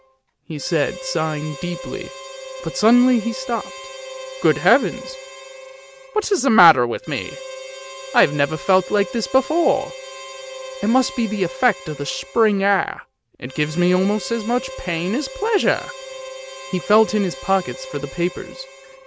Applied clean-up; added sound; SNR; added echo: none; Harmonica; 14 dB; none.